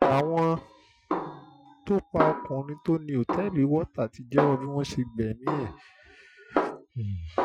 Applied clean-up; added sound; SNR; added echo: classical method Wiener filter.